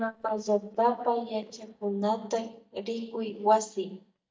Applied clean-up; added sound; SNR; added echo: neural mask model DeepFilterNet 3.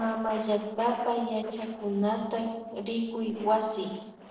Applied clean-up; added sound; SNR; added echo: neural separator model SepFormer DNS4.